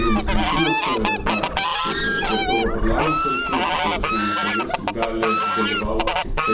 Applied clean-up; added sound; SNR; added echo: none; Fowl; -4 dB; reverberation time 0.7 s.